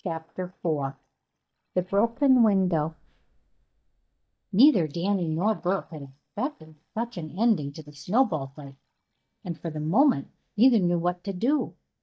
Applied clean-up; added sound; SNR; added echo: neural mask model DeepFilterNet 3.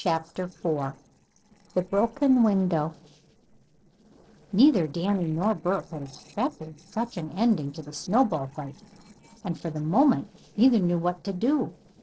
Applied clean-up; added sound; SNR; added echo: neural separator model SepFormer DNS4.